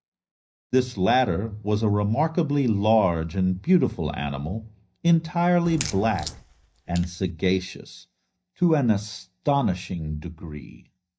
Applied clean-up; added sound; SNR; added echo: neural mask model DeepFilterNet 3.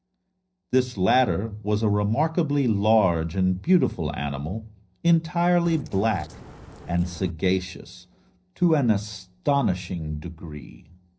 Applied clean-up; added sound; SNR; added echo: neural separator model SepFormer DNS4.